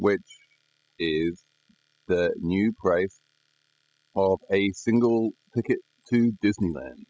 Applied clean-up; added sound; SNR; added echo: classical method spectral subtraction.